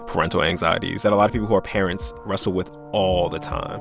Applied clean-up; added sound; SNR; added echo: none; none; none; none.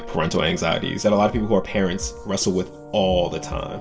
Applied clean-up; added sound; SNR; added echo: none; none; none; reverberation time 0.7 s.